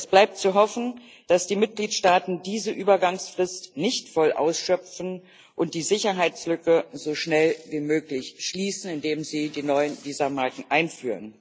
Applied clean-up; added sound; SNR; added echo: none; none; none; none.